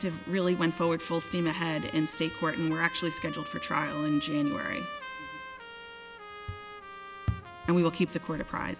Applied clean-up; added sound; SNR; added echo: none; Trumpet; 12 dB; none.